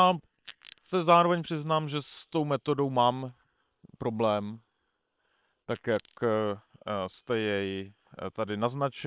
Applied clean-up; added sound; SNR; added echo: neural separator model SepFormer WHAM!.